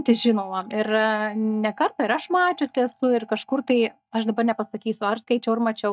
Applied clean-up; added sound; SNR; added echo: neural mask model DeepFilterNet 3.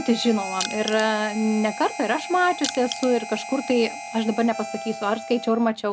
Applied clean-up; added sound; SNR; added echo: none; Crushing + Harmonica; 10 dB; none.